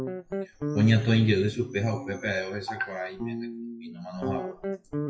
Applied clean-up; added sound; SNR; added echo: classical method WPE with log-MMSE.